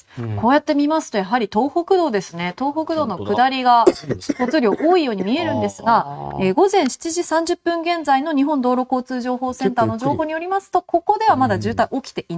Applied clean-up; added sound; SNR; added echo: neural mask model RNNoise.